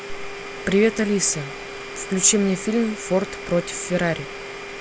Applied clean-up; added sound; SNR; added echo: none; Domestic sounds, home sounds; 11 dB; none.